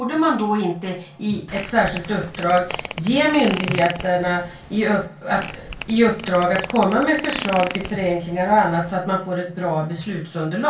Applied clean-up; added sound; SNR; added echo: none; Fart; 12 dB; reverberation time 0.2 s.